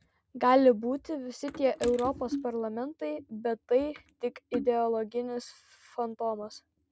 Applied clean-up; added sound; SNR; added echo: none; none; none; none.